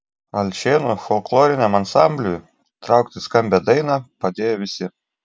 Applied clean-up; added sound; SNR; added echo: none; none; none; none.